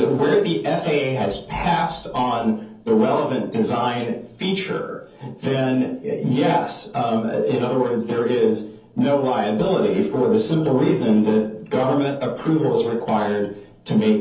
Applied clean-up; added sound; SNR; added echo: none; none; none; reverberation time 0.7 s.